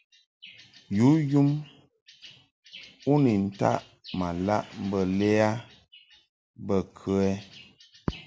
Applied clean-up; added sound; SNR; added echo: none; none; none; none.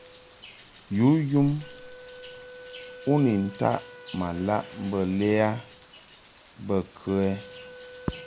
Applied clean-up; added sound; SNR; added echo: none; Wind instrument, woodwind instrument + Rain; 18 dB; none.